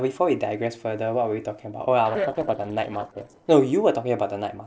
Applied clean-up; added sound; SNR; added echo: neural separator model SepFormer DNS4.